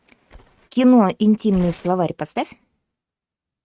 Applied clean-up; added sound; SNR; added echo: neural mask model RNNoise.